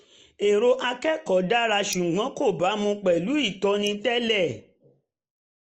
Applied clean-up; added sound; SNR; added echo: neural mask model Resemble Enhance denoiser.